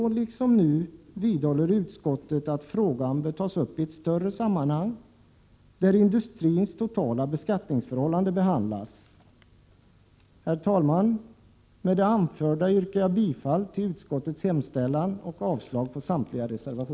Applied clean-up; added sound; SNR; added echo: none; none; none; none.